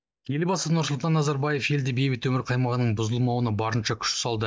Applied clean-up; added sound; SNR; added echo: neural mask model DeepFilterNet 3.